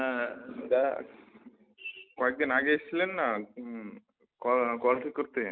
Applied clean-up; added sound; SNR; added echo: none; none; none; none.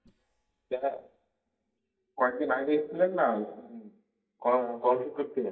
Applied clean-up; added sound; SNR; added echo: neural mask model DeepFilterNet 3.